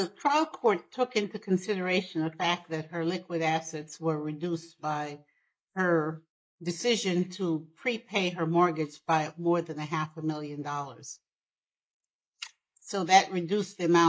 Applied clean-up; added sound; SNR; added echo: neural mask model Resemble Enhance denoiser.